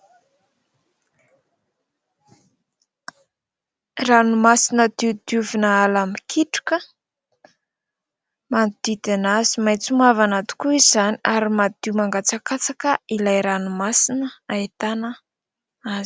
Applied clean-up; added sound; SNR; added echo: none; none; none; none.